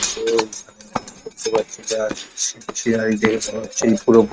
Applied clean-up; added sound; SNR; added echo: neural mask model RNNoise.